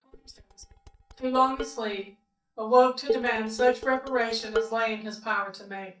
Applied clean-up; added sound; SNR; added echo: neural mask model DeepFilterNet 3.